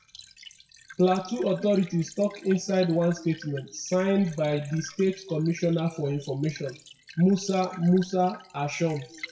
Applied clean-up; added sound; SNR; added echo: classical method WPE with log-MMSE.